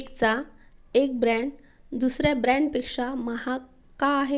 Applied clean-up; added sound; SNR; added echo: none; none; none; none.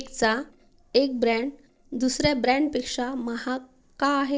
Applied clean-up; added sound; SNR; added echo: neural separator model SepFormer DNS4.